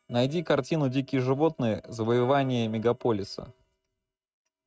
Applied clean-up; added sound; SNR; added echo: neural mask model RNNoise.